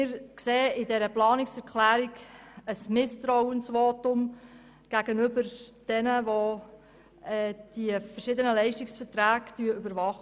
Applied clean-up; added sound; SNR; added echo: none; none; none; none.